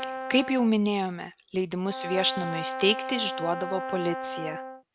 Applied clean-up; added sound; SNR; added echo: none; Brass instrument; 7 dB; none.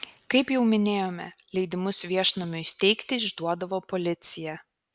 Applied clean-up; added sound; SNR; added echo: none; none; none; none.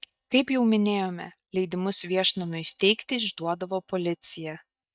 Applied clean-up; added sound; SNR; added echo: neural mask model DeepFilterNet 3.